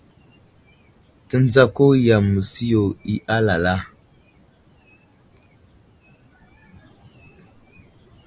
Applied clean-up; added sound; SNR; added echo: none; none; none; none.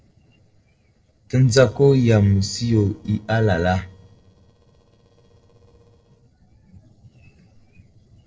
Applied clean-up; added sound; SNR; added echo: neural separator model SepFormer DNS4.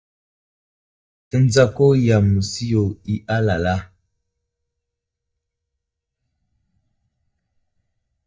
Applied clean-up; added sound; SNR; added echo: neural mask model DeepFilterNet 3.